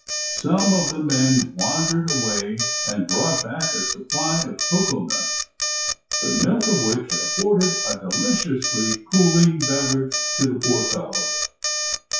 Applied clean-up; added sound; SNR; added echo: classical method WPE with log-MMSE.